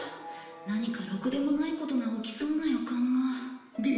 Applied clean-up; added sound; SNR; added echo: none; Tap; 19 dB; reverberation time 1.0 s.